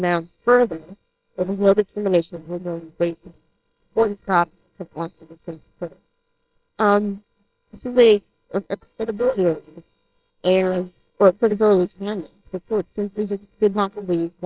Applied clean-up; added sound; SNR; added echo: neural separator model SepFormer WHAMR!.